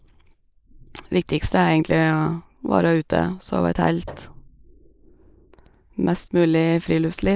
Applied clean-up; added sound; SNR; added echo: neural mask model Resemble Enhance denoiser.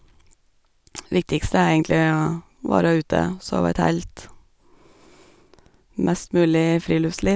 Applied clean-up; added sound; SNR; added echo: none; none; none; none.